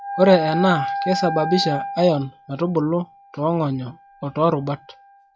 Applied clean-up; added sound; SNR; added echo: classical method log-MMSE.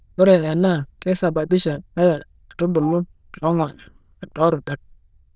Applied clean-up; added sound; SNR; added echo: neural diffusion model UNIVERSE++.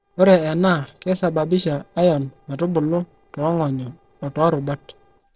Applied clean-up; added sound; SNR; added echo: neural separator model SepFormer DNS4.